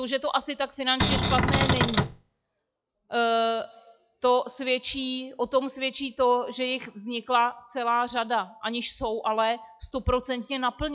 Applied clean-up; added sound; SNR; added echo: classical method log-MMSE.